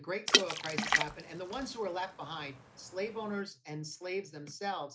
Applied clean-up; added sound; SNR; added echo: none; Water / Splash, splatter; -4 dB; none.